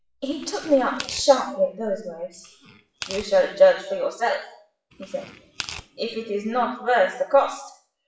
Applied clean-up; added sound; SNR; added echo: classical method WPE with log-MMSE.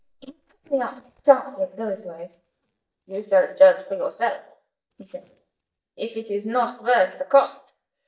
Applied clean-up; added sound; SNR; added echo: neural mask model DeepFilterNet 3.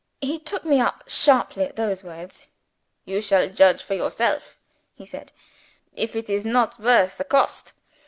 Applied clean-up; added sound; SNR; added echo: none; none; none; none.